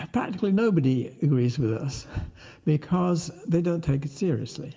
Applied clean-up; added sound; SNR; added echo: none; none; none; reverberation time 1.1 s.